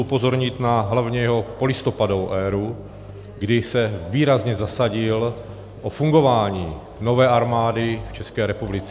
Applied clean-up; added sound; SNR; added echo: none; Bass guitar; 20 dB; none.